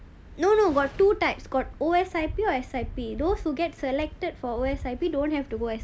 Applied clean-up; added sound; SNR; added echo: none; none; none; none.